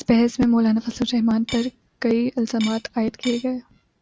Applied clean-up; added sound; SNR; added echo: none; Cutlery, silverware / Dishes, pots, and pans; 16 dB; none.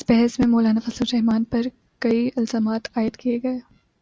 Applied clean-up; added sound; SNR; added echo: none; none; none; none.